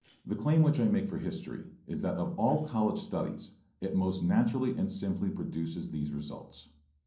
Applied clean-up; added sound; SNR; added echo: neural separator model SepFormer DNS4.